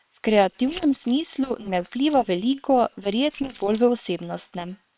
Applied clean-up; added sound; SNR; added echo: neural separator model SepFormer WHAM!.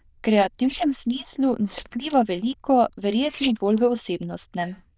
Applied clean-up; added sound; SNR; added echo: neural diffusion model UNIVERSE++.